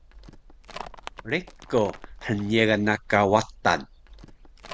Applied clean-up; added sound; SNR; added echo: none; Livestock, farm animals, working animals; 17 dB; none.